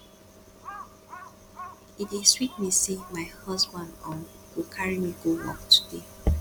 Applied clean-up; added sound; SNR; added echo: none; Crow; 20 dB; none.